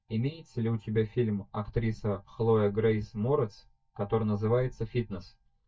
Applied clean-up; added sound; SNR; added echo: neural mask model DeepFilterNet 3.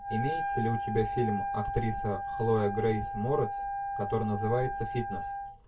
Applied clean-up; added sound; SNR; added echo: none; Wind instrument, woodwind instrument; 3 dB; reverberation time 0.1 s.